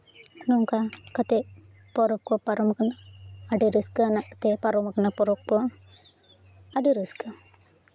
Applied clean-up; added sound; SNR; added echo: none; none; none; none.